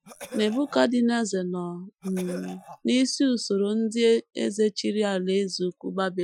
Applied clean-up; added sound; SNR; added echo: classical method Wiener filter.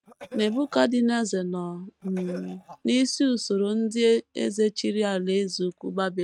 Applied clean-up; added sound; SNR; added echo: neural mask model RNNoise.